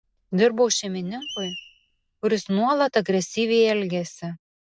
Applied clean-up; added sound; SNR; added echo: none; Screech; 20 dB; none.